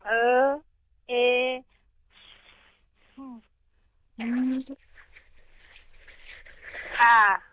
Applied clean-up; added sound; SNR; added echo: neural diffusion model UNIVERSE++.